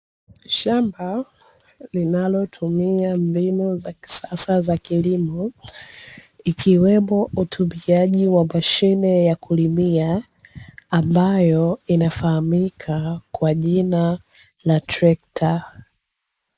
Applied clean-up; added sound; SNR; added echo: neural mask model Resemble Enhance denoiser.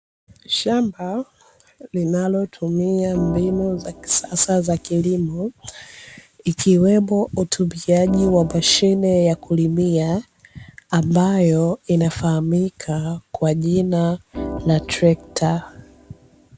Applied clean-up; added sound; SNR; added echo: none; Organ; 14 dB; none.